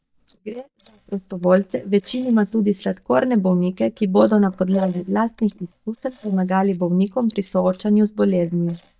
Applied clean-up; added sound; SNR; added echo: neural mask model DeepFilterNet 3.